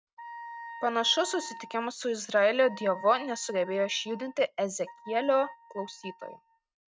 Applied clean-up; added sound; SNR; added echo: neural mask model RNNoise.